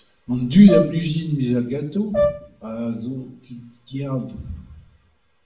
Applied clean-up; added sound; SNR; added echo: none; Brass instrument; 5 dB; reverberation time 0.5 s.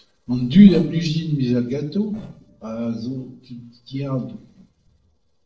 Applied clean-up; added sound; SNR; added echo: neural separator model SepFormer DNS4.